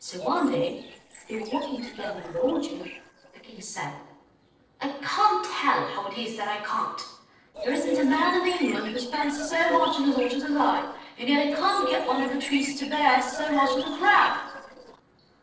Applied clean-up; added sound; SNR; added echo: neural separator model SepFormer DNS4.